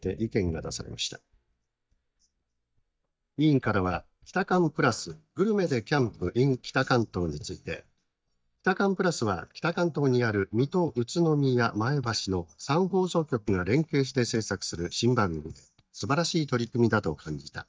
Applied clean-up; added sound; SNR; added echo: neural mask model DeepFilterNet 3.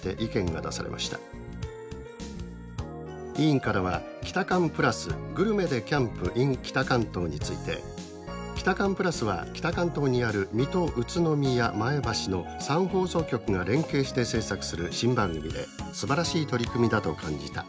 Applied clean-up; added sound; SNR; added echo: none; none; none; none.